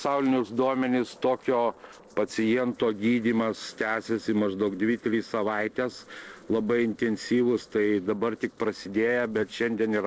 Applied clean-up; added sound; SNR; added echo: neural separator model SepFormer DNS4.